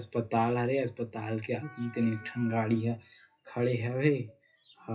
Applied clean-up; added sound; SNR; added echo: classical method WPE with log-MMSE.